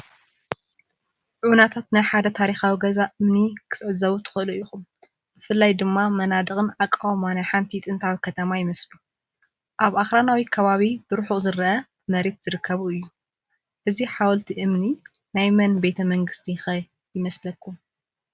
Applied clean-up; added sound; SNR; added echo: none; none; none; none.